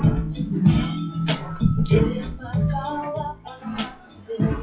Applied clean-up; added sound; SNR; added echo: classical method WPE with log-MMSE.